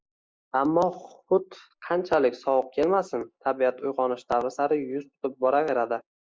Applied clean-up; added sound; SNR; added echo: neural mask model Resemble Enhance denoiser.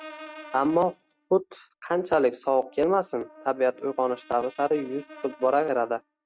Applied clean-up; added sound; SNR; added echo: neural mask model RNNoise.